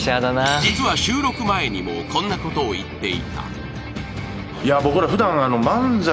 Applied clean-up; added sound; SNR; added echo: none; none; none; none.